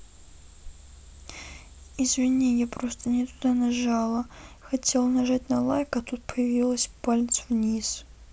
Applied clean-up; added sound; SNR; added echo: none; none; none; none.